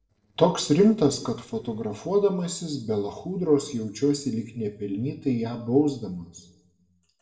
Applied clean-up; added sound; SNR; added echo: neural separator model SepFormer DNS4.